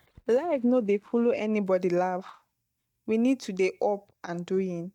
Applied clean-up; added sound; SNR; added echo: neural mask model DeepFilterNet 3.